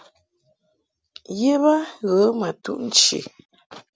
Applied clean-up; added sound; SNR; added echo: none; none; none; none.